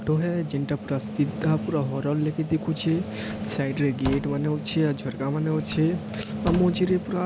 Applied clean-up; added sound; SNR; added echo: none; Slam; 14 dB; none.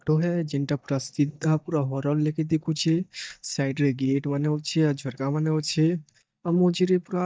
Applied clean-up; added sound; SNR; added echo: neural mask model DeepFilterNet 3.